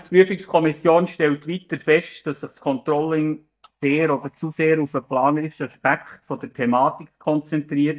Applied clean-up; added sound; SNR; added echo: neural mask model DeepFilterNet 3.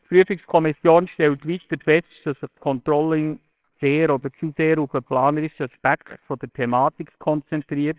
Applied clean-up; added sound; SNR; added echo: neural separator model SepFormer WHAMR!.